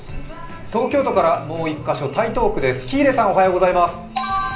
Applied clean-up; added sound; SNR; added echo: none; Meow / Purr; 14 dB; reverberation time 0.5 s.